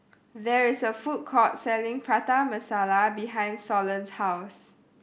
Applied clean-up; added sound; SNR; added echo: none; none; none; none.